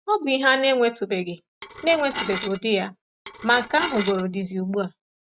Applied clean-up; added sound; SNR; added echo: none; Dishes, pots, and pans / Glass; 10 dB; none.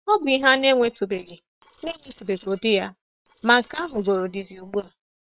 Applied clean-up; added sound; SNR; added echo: neural separator model SepFormer WHAM!.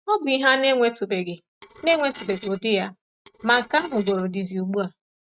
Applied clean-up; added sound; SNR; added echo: neural mask model RNNoise.